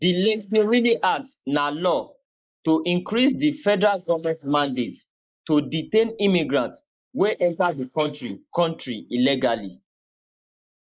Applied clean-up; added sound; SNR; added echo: neural mask model Resemble Enhance denoiser.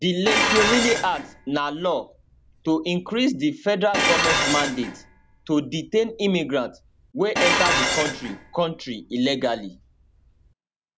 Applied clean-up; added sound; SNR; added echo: none; Dishes, pots, and pans; 2 dB; none.